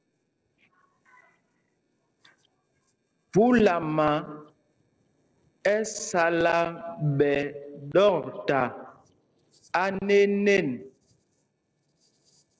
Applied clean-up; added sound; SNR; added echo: neural separator model SepFormer DNS4.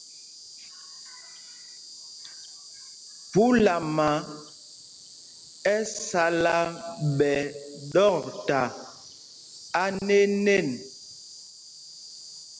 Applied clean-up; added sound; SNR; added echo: none; Insect; 18 dB; none.